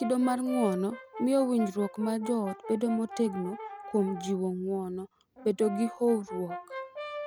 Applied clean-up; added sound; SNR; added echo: none; Brass instrument; 11 dB; none.